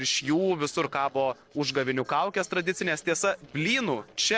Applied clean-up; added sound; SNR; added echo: neural separator model SepFormer DNS4.